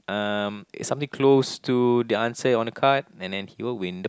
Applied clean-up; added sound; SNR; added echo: none; none; none; none.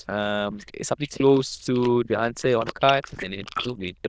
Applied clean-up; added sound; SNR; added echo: neural diffusion model UNIVERSE++.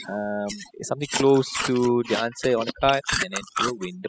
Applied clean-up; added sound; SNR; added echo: classical method spectral subtraction.